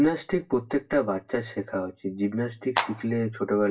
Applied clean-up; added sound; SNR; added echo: none; Clapping; 3 dB; reverberation time 0.2 s.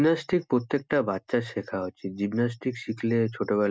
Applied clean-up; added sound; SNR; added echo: none; none; none; none.